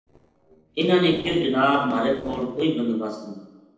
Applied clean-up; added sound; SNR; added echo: neural separator model SepFormer DNS4.